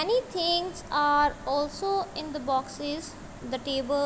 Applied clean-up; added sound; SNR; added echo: none; none; none; none.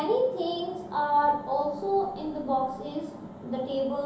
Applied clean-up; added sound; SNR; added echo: none; none; none; reverberation time 0.8 s.